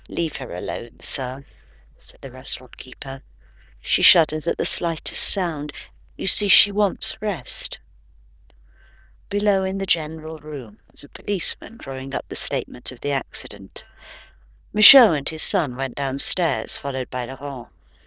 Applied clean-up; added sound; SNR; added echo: neural diffusion model UNIVERSE++.